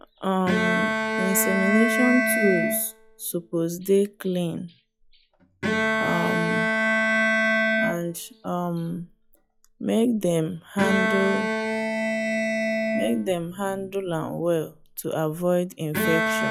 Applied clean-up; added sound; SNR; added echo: classical method log-MMSE.